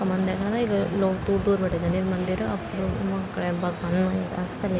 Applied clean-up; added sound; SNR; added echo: none; none; none; none.